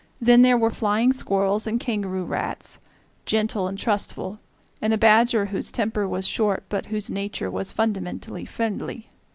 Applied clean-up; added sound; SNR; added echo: none; none; none; none.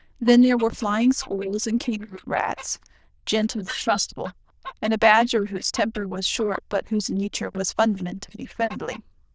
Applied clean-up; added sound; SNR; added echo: neural diffusion model UNIVERSE++.